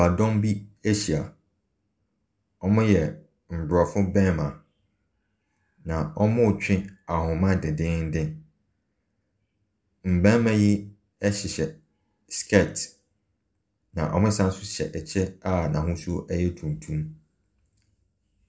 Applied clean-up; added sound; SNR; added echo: none; none; none; none.